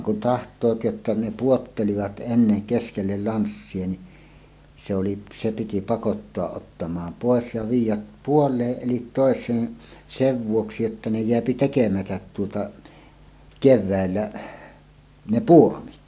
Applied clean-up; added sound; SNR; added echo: none; none; none; none.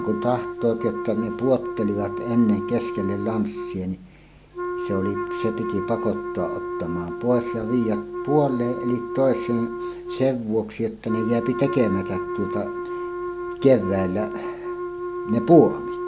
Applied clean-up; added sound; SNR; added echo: none; Wind instrument, woodwind instrument; 6 dB; none.